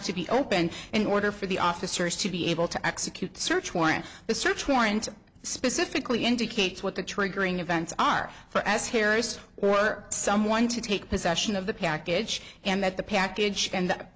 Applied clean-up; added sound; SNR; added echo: none; none; none; none.